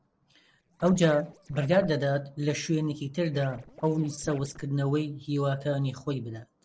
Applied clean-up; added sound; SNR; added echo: neural separator model SepFormer DNS4.